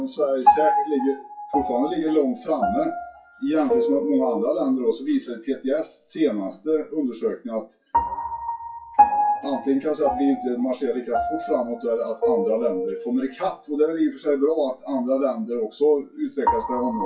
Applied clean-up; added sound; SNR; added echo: classical method WPE with log-MMSE.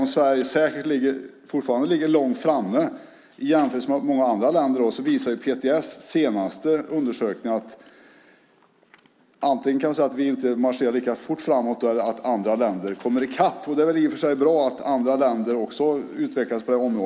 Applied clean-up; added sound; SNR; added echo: none; none; none; none.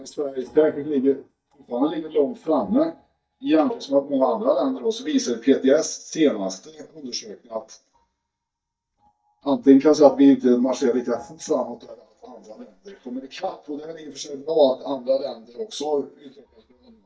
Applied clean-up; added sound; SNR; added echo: neural mask model DeepFilterNet 3.